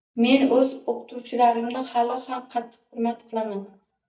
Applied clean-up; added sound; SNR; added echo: neural mask model DeepFilterNet 3.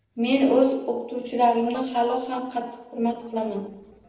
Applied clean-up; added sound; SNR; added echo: neural separator model SepFormer DNS4.